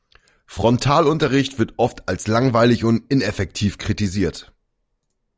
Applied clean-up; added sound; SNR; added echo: none; none; none; none.